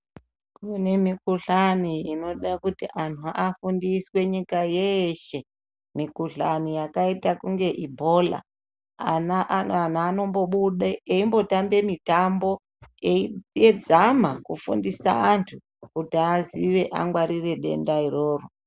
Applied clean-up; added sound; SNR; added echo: none; none; none; none.